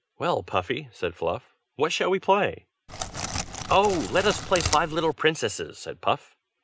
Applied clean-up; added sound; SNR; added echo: none; Crackle; 6 dB; none.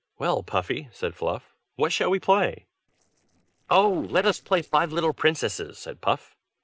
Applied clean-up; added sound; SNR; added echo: neural separator model SepFormer DNS4.